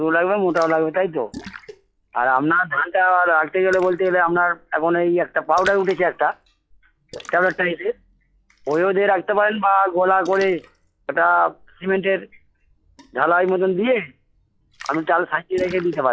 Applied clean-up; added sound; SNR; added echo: classical method log-MMSE.